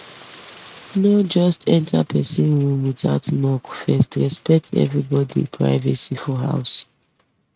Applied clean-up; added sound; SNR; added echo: neural mask model RNNoise.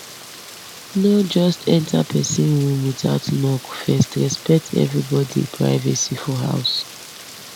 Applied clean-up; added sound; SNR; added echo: none; Rain; 17 dB; none.